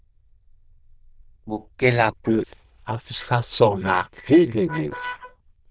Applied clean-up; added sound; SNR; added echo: neural diffusion model UNIVERSE++.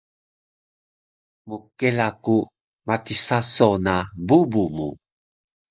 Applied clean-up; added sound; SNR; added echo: neural mask model Resemble Enhance denoiser.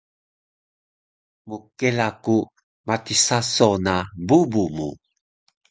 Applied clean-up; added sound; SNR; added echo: none; none; none; none.